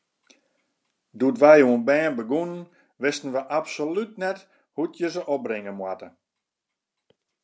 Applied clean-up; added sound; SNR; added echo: none; none; none; none.